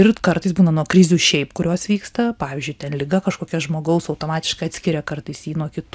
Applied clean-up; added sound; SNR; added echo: none; none; none; none.